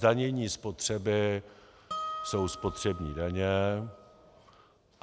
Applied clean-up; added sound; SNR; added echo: none; Harp; 11 dB; none.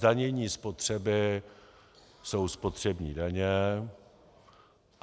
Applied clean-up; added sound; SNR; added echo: none; none; none; none.